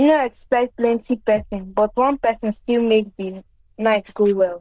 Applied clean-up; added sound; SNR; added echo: neural diffusion model UNIVERSE++.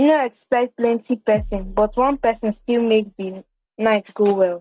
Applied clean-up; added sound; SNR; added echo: none; Bass drum; 16 dB; none.